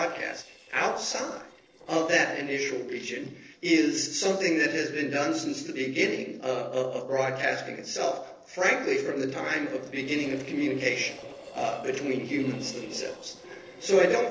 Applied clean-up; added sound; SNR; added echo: neural separator model SepFormer DNS4.